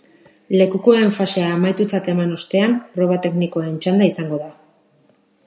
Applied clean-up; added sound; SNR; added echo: none; none; none; none.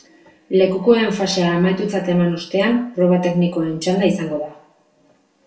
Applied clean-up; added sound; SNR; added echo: none; none; none; reverberation time 0.3 s.